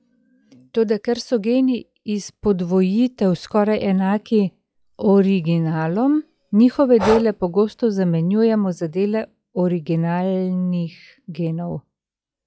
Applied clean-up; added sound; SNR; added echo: classical method log-MMSE.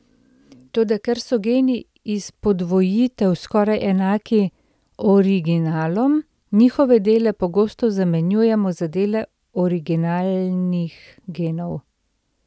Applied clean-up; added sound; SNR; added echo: none; none; none; none.